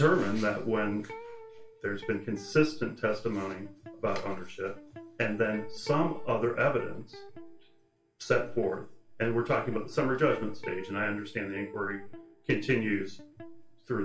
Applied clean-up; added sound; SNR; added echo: none; Electric guitar; 18 dB; reverberation time 0.3 s.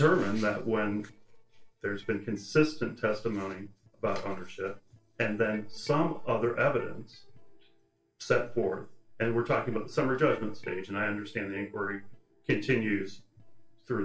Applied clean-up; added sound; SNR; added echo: neural separator model SepFormer DNS4.